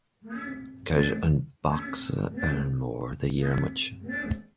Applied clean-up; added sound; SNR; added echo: none; Glass; 8 dB; none.